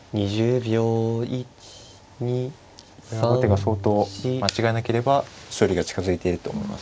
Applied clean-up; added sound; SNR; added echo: none; Bowed string instrument; 11 dB; none.